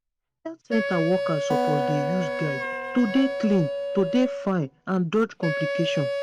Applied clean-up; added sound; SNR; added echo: none; Wind instrument, woodwind instrument + Acoustic guitar; 3 dB; none.